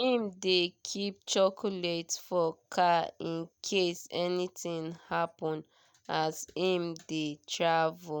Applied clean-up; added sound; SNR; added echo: none; none; none; none.